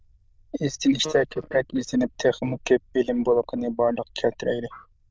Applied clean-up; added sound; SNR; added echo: neural diffusion model UNIVERSE++.